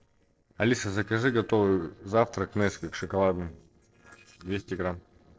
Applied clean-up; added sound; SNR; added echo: neural separator model SepFormer DNS4.